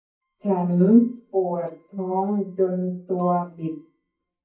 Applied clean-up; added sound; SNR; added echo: neural mask model DeepFilterNet 3.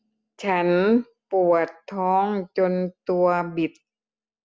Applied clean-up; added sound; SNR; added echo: none; none; none; none.